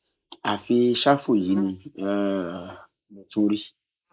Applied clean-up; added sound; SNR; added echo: neural mask model Resemble Enhance denoiser.